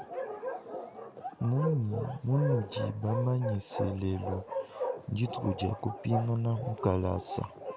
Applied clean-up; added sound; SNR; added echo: none; Bark; 6 dB; none.